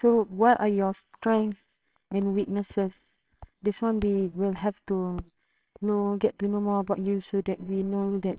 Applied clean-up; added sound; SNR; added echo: neural separator model SepFormer WHAMR!.